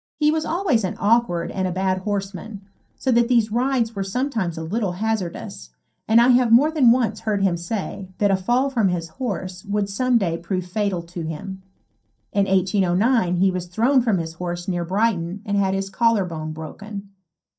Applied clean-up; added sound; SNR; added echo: neural mask model DeepFilterNet 3.